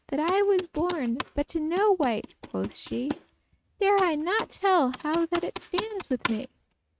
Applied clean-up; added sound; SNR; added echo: neural mask model RNNoise.